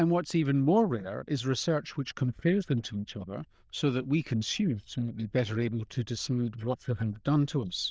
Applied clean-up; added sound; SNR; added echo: neural diffusion model UNIVERSE++.